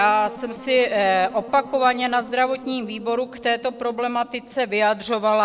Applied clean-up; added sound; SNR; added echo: none; Wind instrument, woodwind instrument; 17 dB; none.